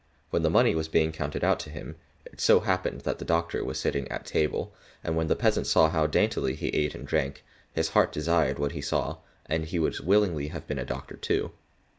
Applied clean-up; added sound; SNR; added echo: none; none; none; none.